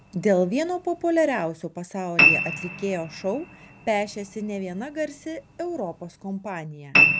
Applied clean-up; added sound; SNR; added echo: none; Piano; 0 dB; none.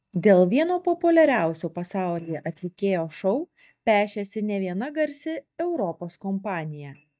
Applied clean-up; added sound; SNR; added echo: neural mask model DeepFilterNet 3.